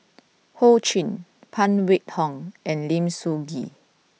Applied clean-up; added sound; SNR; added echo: none; none; none; none.